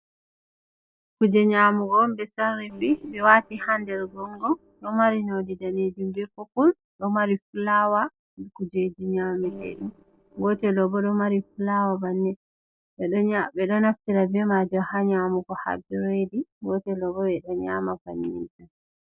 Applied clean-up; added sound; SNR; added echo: neural separator model SepFormer DNS4.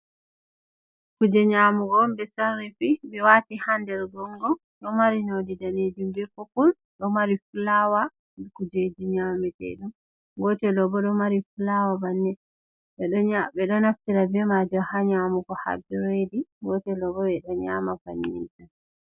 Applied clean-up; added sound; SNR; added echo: none; none; none; none.